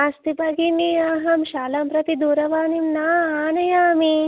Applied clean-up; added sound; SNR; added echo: none; none; none; none.